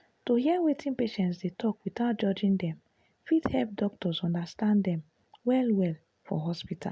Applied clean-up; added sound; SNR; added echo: none; none; none; none.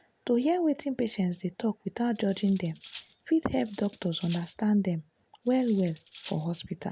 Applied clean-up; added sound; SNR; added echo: none; Cutlery, silverware; 14 dB; none.